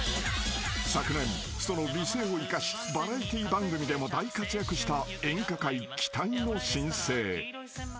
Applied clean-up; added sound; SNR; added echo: none; none; none; none.